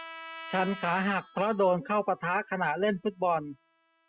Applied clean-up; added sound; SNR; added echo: classical method spectral subtraction.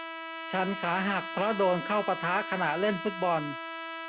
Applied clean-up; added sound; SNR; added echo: none; Trumpet; 8 dB; none.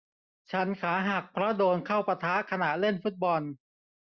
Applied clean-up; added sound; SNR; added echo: none; none; none; none.